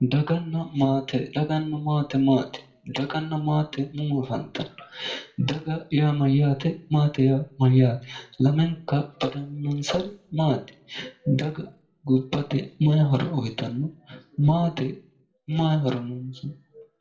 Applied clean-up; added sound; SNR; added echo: none; none; none; reverberation time 0.3 s.